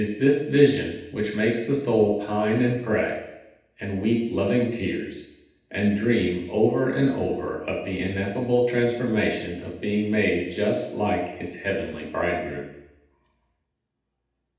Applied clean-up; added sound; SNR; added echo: none; none; none; reverberation time 0.8 s.